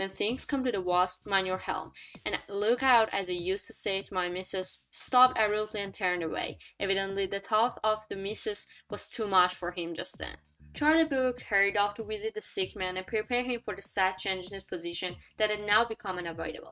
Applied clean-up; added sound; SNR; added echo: neural mask model RNNoise.